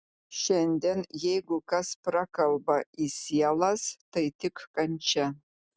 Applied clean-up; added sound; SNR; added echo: none; none; none; none.